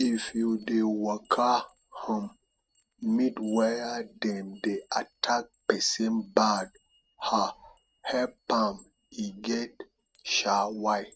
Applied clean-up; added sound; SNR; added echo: neural mask model RNNoise.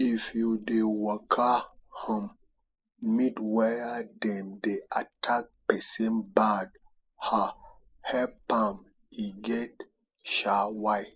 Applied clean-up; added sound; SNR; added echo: neural mask model Resemble Enhance denoiser.